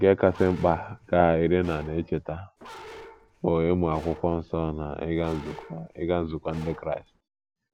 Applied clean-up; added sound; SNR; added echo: none; Bark; 20 dB; none.